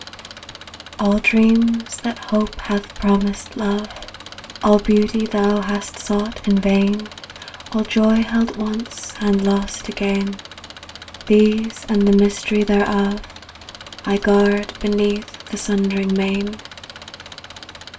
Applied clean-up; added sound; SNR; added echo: none; Engine; 18 dB; reverberation time 0.1 s.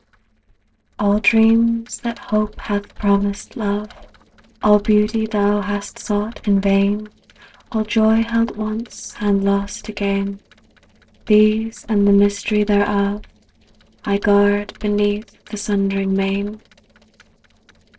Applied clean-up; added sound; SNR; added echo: neural separator model SepFormer DNS4.